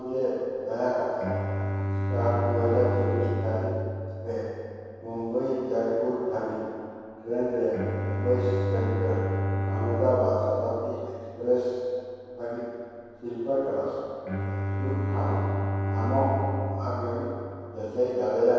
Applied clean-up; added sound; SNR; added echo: none; Bowed string instrument; 2 dB; reverberation time 2.2 s.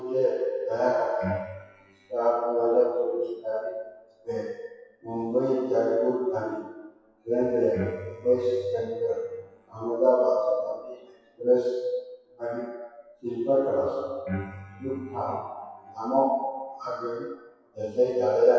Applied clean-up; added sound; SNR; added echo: classical method WPE with log-MMSE.